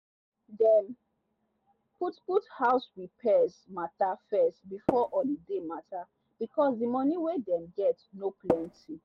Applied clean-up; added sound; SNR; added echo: none; Tap; 2 dB; none.